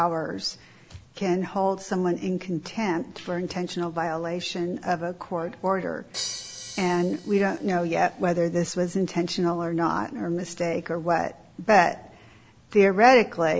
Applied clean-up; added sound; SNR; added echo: none; Crash cymbal; 15 dB; none.